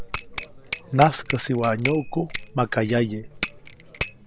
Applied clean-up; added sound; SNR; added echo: none; Bicycle bell; 3 dB; none.